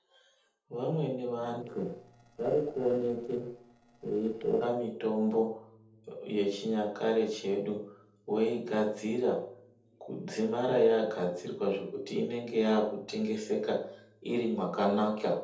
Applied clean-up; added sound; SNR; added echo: neural separator model SepFormer DNS4.